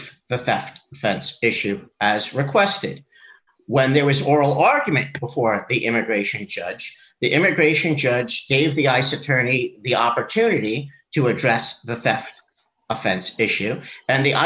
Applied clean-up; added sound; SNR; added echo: none; none; none; none.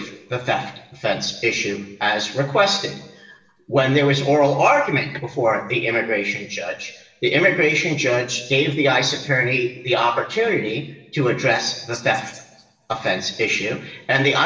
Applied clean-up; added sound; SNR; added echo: none; none; none; reverberation time 0.9 s.